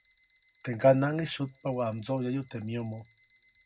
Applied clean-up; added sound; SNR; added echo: none; Alarm; 20 dB; reverberation time 0.3 s.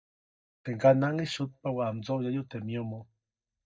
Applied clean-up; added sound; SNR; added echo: neural mask model DeepFilterNet 3.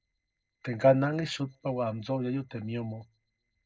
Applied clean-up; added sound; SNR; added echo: neural separator model SepFormer DNS4.